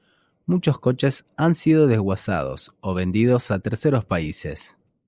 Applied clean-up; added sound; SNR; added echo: neural mask model Resemble Enhance denoiser.